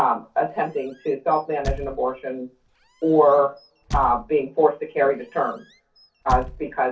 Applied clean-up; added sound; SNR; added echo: none; Squeak / Slam; 12 dB; reverberation time 0.3 s.